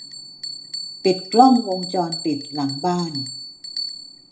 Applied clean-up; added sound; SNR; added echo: none; Bell; 11 dB; reverberation time 0.3 s.